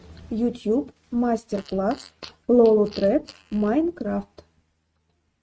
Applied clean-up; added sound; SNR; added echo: neural mask model RNNoise.